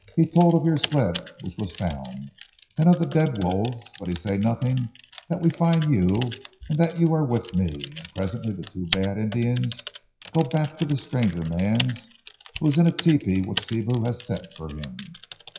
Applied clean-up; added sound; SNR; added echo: classical method WPE with log-MMSE.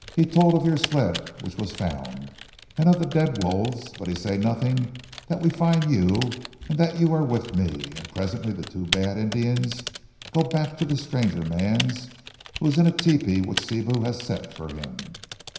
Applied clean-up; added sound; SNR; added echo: none; Typing; 13 dB; reverberation time 0.9 s.